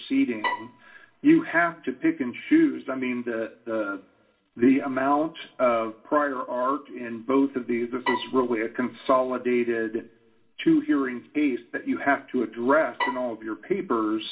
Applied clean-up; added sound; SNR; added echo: none; Bowed string instrument; 7 dB; reverberation time 0.4 s.